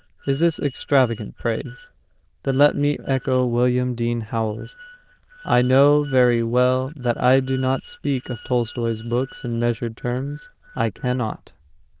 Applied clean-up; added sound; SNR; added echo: neural diffusion model UNIVERSE++.